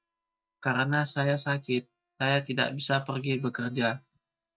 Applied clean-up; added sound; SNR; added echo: neural mask model DeepFilterNet 3.